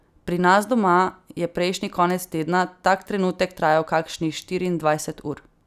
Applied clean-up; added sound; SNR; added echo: none; none; none; none.